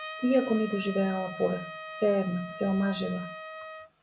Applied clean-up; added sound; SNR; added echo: none; Trumpet; 12 dB; none.